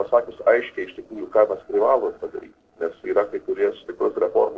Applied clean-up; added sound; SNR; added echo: neural separator model SepFormer DNS4.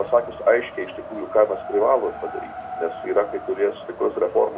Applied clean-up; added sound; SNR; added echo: none; Wind; 12 dB; reverberation time 0.2 s.